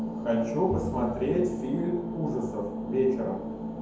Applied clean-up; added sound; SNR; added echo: none; Bowed string instrument; 15 dB; reverberation time 0.9 s.